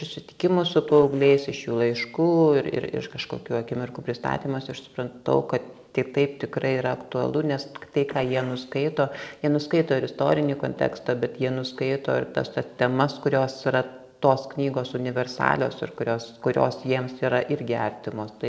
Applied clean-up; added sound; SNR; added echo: neural separator model SepFormer DNS4.